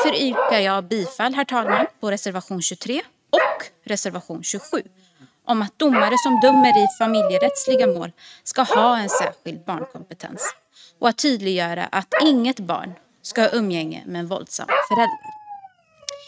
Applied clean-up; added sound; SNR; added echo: neural mask model RNNoise.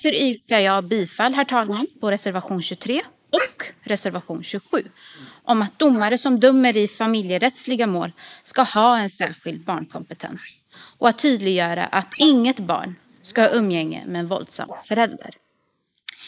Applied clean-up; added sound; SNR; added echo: neural mask model Resemble Enhance denoiser.